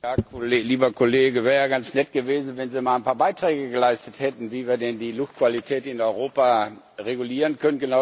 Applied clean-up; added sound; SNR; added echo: none; none; none; none.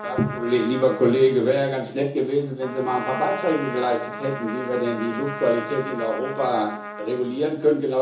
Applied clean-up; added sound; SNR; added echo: none; Trumpet; 11 dB; reverberation time 0.7 s.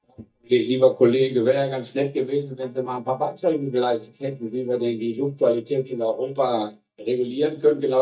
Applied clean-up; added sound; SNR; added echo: neural mask model DeepFilterNet 3.